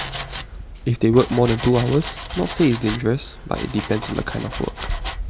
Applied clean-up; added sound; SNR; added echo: none; Domestic sounds, home sounds; 9 dB; none.